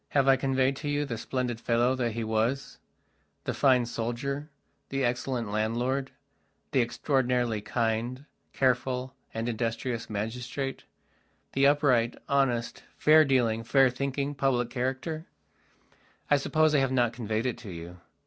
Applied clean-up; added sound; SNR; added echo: none; none; none; none.